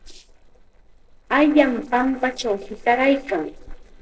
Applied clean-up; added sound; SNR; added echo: neural separator model SepFormer DNS4.